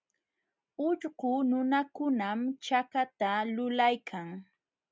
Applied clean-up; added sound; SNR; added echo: none; none; none; none.